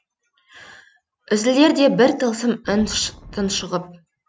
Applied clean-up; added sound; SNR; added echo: none; Wind; 17 dB; none.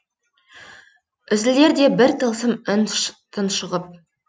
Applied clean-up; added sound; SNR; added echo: none; none; none; none.